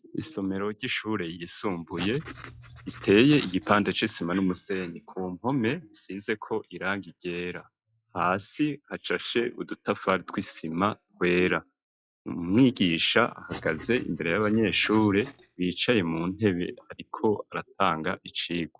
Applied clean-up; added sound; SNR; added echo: classical method log-MMSE.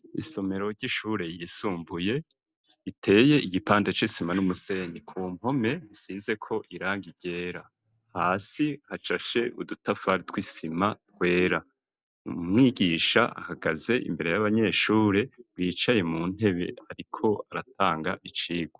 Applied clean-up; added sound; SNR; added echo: none; none; none; none.